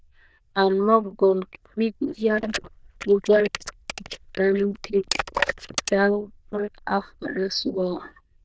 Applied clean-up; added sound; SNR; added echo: neural diffusion model UNIVERSE++.